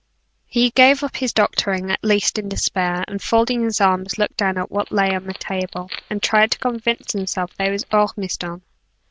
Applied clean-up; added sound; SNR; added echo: none; Wood; 19 dB; none.